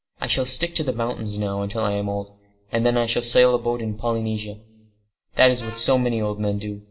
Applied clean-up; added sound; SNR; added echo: none; Harmonica; 19 dB; reverberation time 0.4 s.